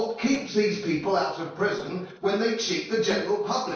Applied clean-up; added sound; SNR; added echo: neural separator model SepFormer DNS4.